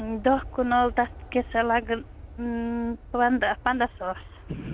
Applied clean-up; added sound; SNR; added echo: none; Aircraft; 15 dB; none.